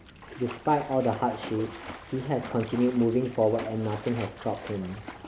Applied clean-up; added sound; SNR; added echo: none; Splash, splatter; 14 dB; none.